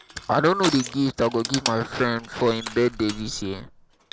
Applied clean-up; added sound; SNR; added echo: none; Crushing; 11 dB; none.